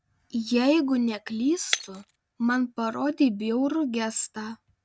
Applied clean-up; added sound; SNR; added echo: none; Shatter; 13 dB; none.